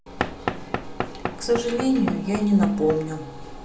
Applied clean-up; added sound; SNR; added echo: none; Knock / Wood; 8 dB; reverberation time 0.8 s.